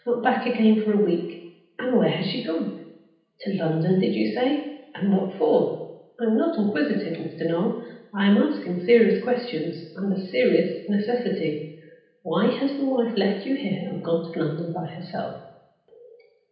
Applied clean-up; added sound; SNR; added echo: none; none; none; reverberation time 0.9 s.